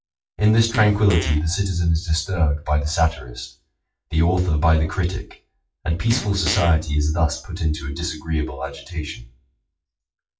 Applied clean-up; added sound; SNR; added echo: classical method WPE with log-MMSE.